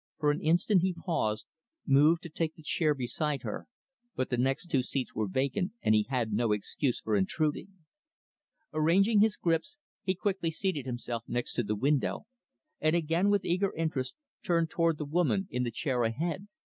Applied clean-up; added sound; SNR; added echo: none; none; none; none.